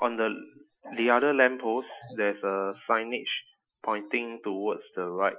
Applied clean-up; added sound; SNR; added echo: classical method Wiener filter.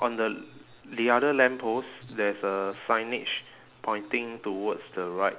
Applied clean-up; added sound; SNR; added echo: none; none; none; none.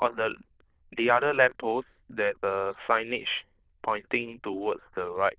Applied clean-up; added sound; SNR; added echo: neural diffusion model UNIVERSE++.